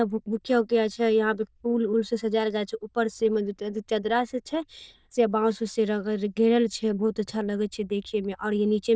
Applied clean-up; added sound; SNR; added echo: neural diffusion model UNIVERSE++.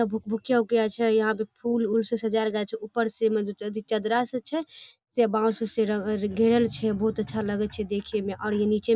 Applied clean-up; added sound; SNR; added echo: none; none; none; none.